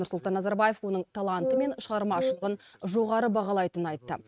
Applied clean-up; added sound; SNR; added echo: neural mask model RNNoise.